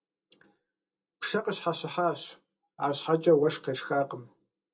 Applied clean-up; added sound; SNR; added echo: none; none; none; reverberation time 0.2 s.